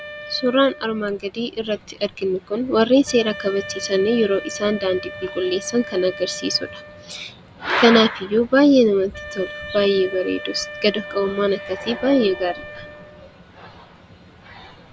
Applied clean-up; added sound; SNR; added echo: none; Wind instrument, woodwind instrument; 16 dB; none.